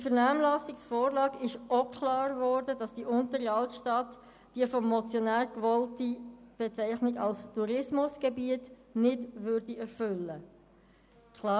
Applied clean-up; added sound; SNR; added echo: none; none; none; none.